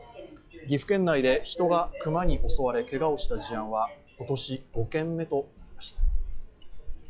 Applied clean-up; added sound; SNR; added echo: classical method log-MMSE.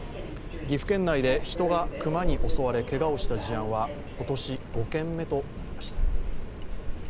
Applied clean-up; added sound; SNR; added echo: none; Subway, metro, underground; 0 dB; none.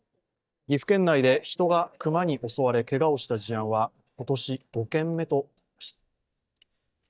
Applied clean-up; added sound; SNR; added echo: neural mask model DeepFilterNet 3.